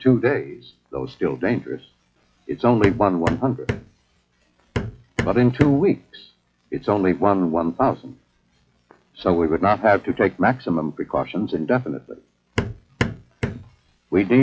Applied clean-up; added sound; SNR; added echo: classical method log-MMSE.